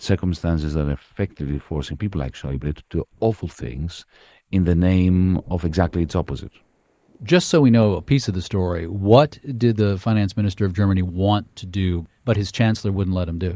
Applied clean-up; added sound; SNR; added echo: neural mask model Resemble Enhance denoiser.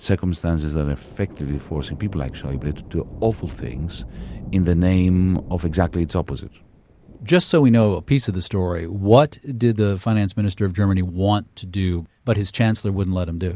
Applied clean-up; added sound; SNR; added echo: none; Thunder / Rain; 18 dB; none.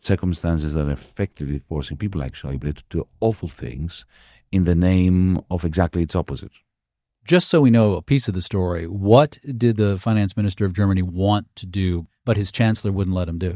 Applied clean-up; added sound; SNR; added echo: neural mask model DeepFilterNet 3.